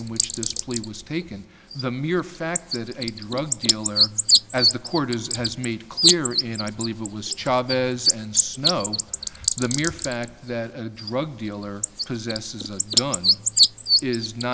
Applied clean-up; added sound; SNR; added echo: none; Bird; -3 dB; none.